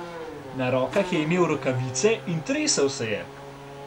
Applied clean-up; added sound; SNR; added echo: none; Race car, auto racing / Accelerating, revving, vroom; 12 dB; none.